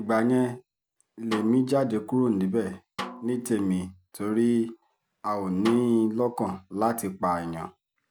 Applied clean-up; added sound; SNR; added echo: none; Snare drum; 16 dB; none.